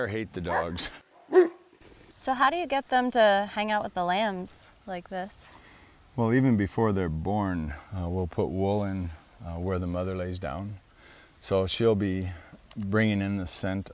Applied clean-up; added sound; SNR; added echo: none; none; none; none.